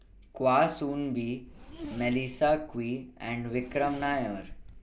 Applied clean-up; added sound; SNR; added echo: none; Zipper (clothing); 14 dB; none.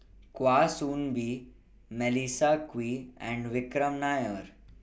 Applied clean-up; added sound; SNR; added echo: none; none; none; none.